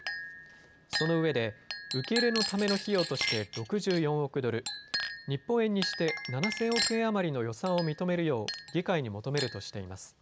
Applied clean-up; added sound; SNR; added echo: none; Chink, clink; 7 dB; none.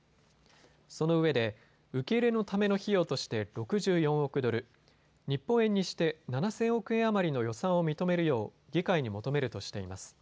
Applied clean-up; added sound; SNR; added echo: none; none; none; none.